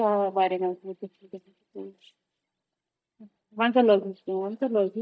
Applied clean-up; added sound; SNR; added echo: neural mask model DeepFilterNet 3.